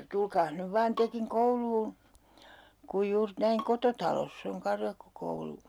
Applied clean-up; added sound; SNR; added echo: none; Bowed string instrument; 19 dB; none.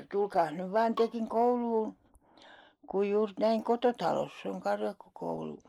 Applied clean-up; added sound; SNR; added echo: neural mask model Resemble Enhance denoiser.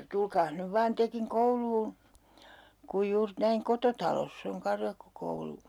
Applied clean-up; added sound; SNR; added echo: none; none; none; none.